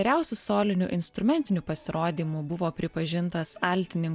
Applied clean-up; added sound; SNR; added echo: none; none; none; none.